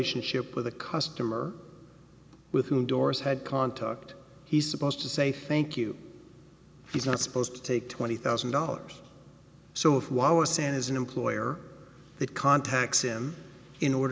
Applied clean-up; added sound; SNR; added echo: none; none; none; none.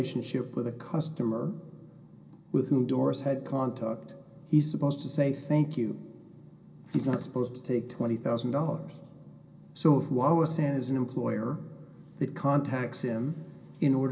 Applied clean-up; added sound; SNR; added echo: none; none; none; reverberation time 0.3 s.